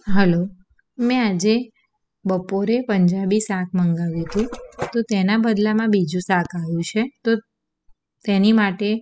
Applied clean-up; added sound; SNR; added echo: classical method spectral subtraction.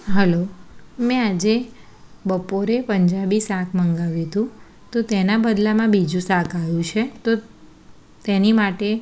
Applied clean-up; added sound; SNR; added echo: none; none; none; none.